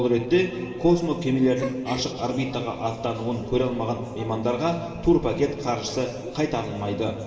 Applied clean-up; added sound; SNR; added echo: none; Gasp; 17 dB; reverberation time 2.6 s.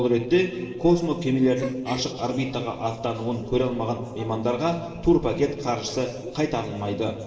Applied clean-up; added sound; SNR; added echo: neural separator model SepFormer DNS4.